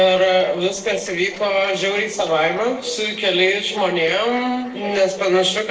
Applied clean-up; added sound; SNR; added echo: neural separator model SepFormer DNS4.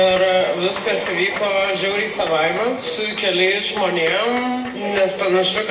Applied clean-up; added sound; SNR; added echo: none; Clock; 17 dB; reverberation time 0.8 s.